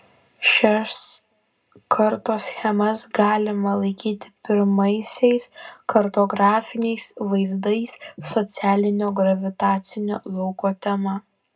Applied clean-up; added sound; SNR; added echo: none; none; none; reverberation time 0.2 s.